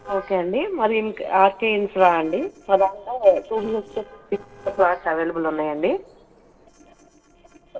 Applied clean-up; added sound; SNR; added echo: neural separator model SepFormer DNS4.